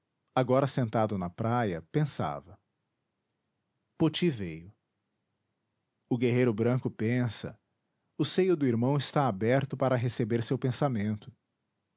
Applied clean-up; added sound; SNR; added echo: none; none; none; none.